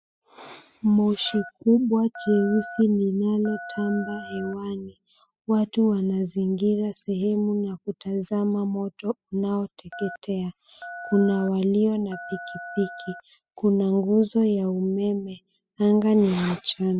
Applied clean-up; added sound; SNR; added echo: classical method spectral subtraction.